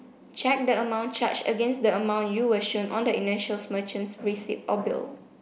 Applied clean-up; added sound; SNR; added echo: none; none; none; none.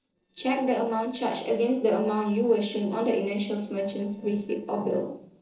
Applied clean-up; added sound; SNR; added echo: neural separator model SepFormer DNS4.